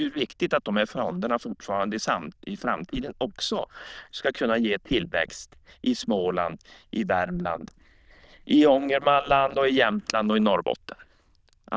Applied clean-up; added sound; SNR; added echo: neural diffusion model UNIVERSE++.